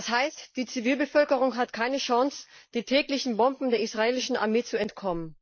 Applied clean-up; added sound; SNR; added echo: neural mask model Resemble Enhance denoiser.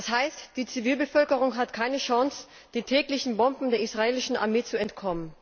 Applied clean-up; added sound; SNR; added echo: none; none; none; none.